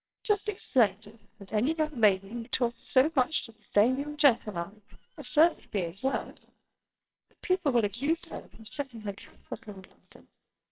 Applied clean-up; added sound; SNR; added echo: neural separator model SepFormer WHAMR!.